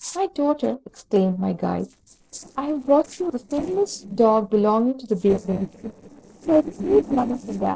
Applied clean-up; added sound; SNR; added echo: neural separator model SepFormer DNS4.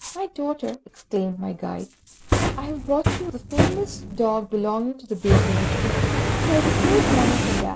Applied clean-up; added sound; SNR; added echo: none; Fire; -3 dB; none.